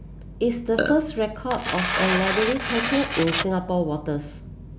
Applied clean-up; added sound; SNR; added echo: none; Burping, eructation + Tearing; 0 dB; none.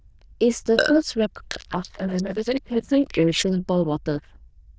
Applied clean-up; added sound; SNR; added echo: neural diffusion model UNIVERSE++.